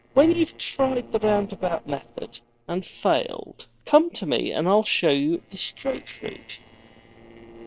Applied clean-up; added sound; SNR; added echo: neural separator model SepFormer DNS4.